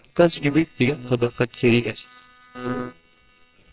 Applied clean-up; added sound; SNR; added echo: neural separator model SepFormer WHAMR!.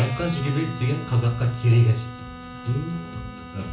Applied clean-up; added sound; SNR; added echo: none; Bowed string instrument; 15 dB; reverberation time 0.8 s.